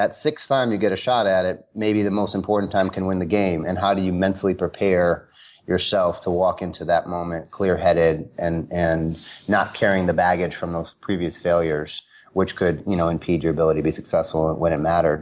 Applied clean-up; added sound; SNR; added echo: none; none; none; none.